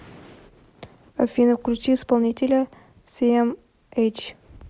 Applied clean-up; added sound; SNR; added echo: none; none; none; none.